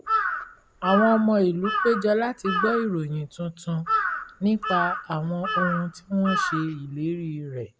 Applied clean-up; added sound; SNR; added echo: none; Bird vocalization, bird call, bird song / Crow; 3 dB; none.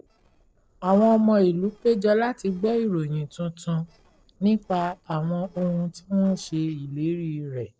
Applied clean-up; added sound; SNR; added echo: neural separator model SepFormer DNS4.